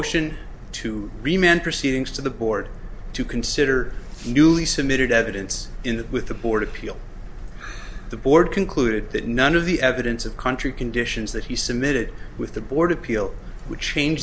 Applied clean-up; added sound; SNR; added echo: none; none; none; none.